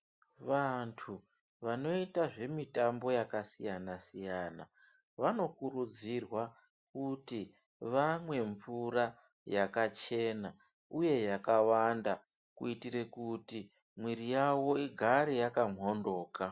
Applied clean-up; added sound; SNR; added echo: none; none; none; none.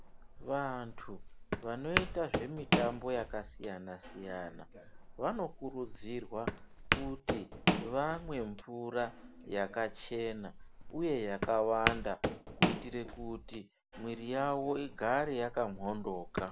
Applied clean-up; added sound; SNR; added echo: none; Walk, footsteps; 1 dB; none.